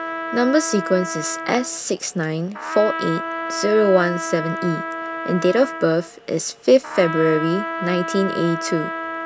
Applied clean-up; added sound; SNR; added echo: none; Trumpet; 7 dB; none.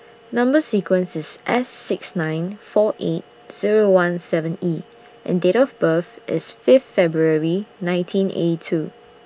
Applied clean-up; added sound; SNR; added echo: none; none; none; none.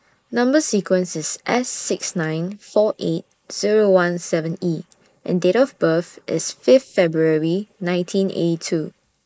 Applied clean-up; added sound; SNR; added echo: neural mask model Resemble Enhance denoiser.